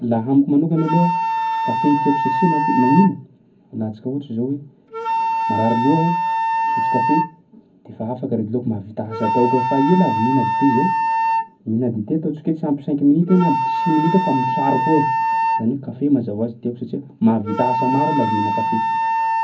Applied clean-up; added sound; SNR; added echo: none; Wind instrument, woodwind instrument; 2 dB; reverberation time 0.4 s.